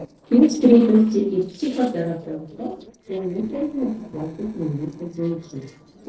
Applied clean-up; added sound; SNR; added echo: neural separator model SepFormer DNS4.